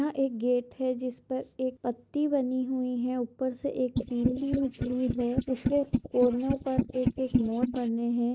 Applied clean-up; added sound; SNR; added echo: neural mask model Resemble Enhance denoiser.